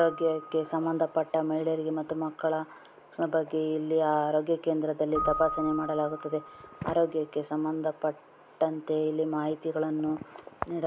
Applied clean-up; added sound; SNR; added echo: none; Keyboard (musical); 14 dB; none.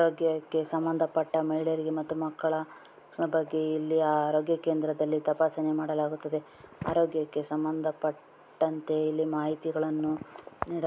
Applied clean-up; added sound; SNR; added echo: none; none; none; none.